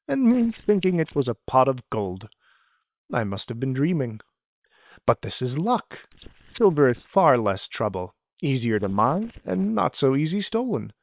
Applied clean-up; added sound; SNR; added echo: neural separator model SepFormer WHAM!.